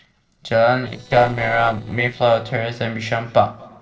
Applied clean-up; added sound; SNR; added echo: neural separator model SepFormer DNS4.